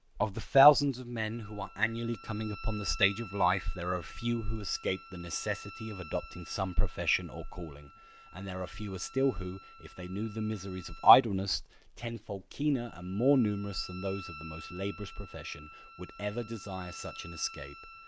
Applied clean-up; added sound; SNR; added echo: none; Wind instrument, woodwind instrument; 19 dB; none.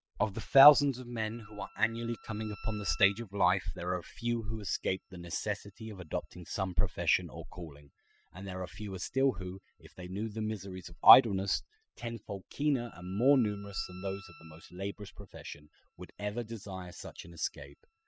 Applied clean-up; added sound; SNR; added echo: classical method spectral subtraction.